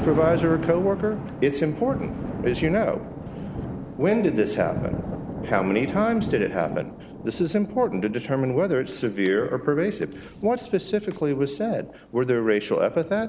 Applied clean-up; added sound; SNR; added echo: none; Thunder; 9 dB; none.